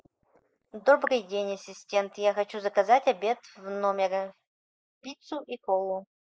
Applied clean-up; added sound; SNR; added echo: neural mask model Resemble Enhance denoiser.